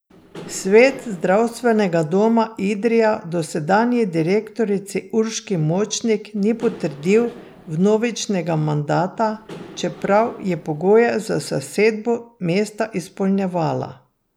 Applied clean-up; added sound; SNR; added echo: none; Engine / Mechanisms; 20 dB; none.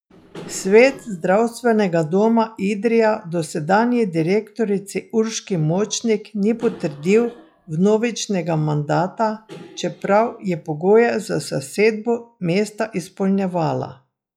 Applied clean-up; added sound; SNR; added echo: classical method log-MMSE.